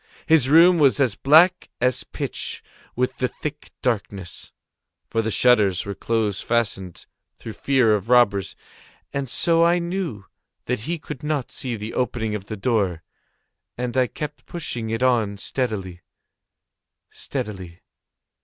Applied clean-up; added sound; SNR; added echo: none; none; none; none.